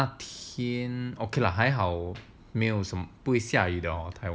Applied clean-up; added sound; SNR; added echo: none; none; none; none.